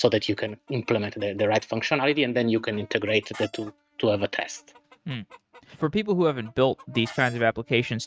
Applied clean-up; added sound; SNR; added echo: neural mask model RNNoise.